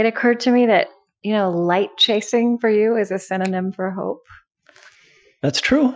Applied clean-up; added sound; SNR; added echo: classical method Wiener filter.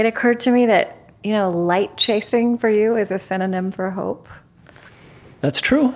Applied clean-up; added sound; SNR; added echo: none; none; none; none.